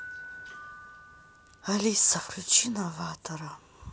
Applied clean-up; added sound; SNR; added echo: none; Door / Bell; 18 dB; none.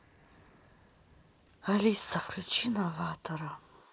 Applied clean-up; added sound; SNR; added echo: neural mask model Resemble Enhance denoiser.